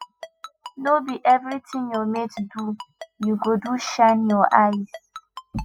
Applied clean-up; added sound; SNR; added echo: classical method spectral subtraction.